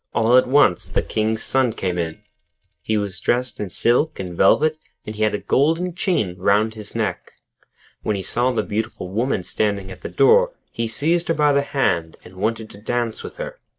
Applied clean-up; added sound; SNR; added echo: neural mask model DeepFilterNet 3.